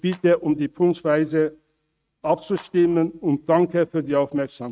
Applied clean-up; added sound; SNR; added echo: neural mask model RNNoise.